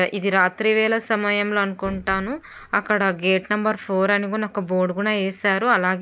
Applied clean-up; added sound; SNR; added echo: none; none; none; none.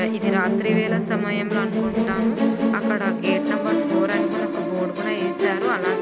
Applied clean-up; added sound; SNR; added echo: none; Musical instrument; -5 dB; none.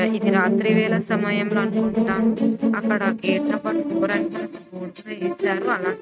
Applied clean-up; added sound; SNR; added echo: neural mask model RNNoise.